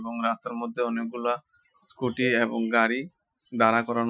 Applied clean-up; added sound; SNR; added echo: classical method Wiener filter.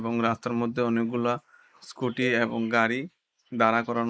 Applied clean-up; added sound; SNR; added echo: neural mask model Resemble Enhance denoiser.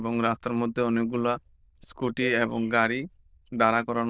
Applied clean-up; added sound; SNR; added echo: neural diffusion model UNIVERSE++.